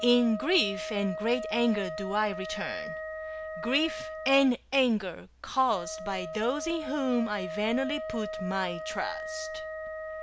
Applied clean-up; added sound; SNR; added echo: none; Wind instrument, woodwind instrument; 8 dB; none.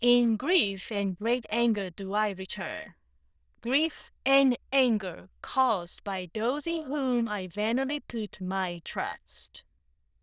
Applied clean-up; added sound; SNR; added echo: neural diffusion model UNIVERSE++.